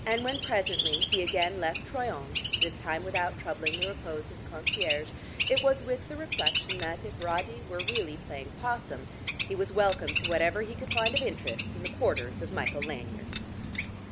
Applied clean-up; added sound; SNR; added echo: none; Bird + Keys jangling; 1 dB; none.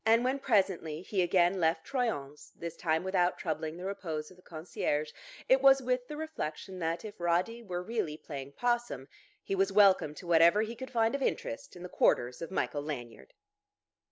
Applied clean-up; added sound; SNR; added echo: none; none; none; none.